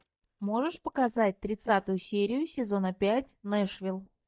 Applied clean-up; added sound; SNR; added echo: neural mask model DeepFilterNet 3.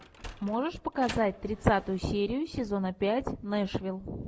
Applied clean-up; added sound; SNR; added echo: none; Sliding door; 19 dB; none.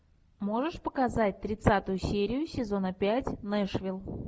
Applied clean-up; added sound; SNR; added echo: none; none; none; none.